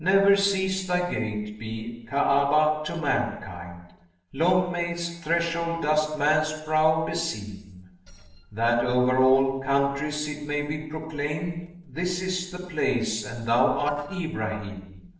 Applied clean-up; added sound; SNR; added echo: neural separator model SepFormer DNS4.